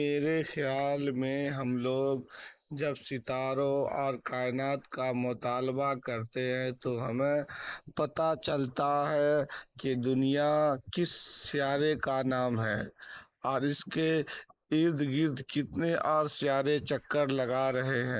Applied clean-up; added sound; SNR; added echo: neural mask model Resemble Enhance denoiser.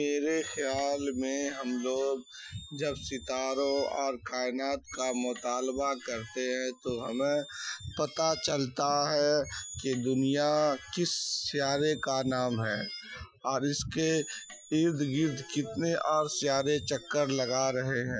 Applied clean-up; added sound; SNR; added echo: classical method Wiener filter.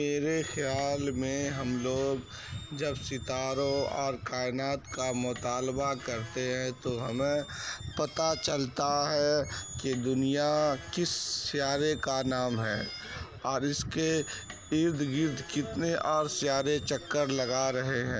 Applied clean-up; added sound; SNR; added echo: none; Squeak; 16 dB; none.